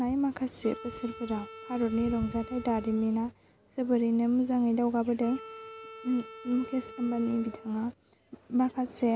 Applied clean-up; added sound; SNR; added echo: none; Wind instrument, woodwind instrument; 17 dB; none.